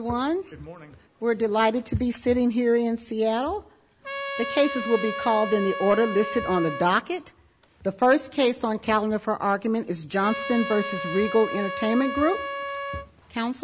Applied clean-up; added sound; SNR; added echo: none; Trumpet; 8 dB; none.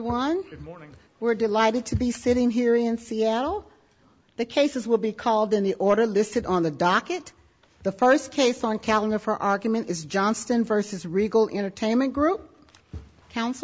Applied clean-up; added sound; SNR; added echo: none; none; none; none.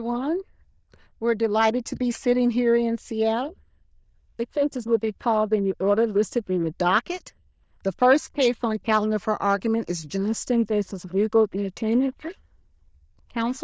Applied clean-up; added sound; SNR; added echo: neural diffusion model UNIVERSE++.